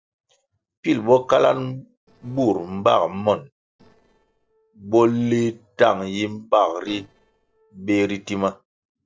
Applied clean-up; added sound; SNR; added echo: neural separator model SepFormer DNS4.